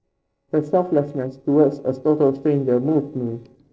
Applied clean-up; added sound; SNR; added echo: neural separator model SepFormer DNS4.